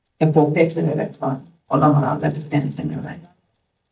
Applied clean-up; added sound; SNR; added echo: neural mask model DeepFilterNet 3.